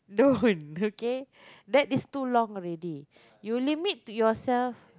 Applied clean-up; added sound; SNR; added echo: none; none; none; none.